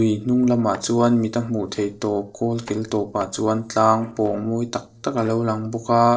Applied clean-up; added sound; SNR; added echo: neural separator model SepFormer DNS4.